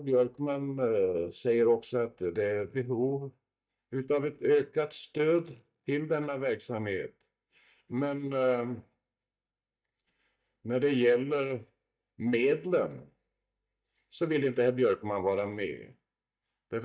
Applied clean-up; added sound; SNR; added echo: neural mask model DeepFilterNet 3.